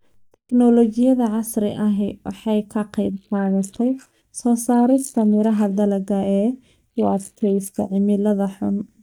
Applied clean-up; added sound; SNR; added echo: neural mask model DeepFilterNet 3.